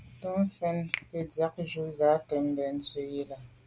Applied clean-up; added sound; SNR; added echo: none; Finger snapping; 15 dB; none.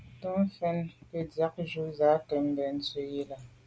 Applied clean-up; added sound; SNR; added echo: none; none; none; none.